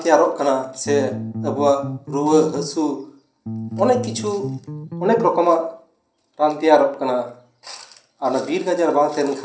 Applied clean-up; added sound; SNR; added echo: none; Bass guitar; 9 dB; reverberation time 0.6 s.